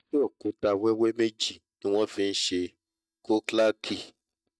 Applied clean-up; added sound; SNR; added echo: neural mask model DeepFilterNet 3.